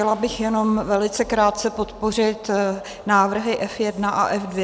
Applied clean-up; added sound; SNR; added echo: none; none; none; none.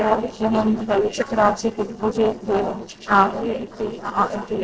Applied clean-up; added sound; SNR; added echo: neural separator model SepFormer DNS4.